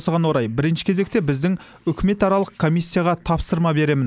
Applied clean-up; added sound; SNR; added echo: none; none; none; none.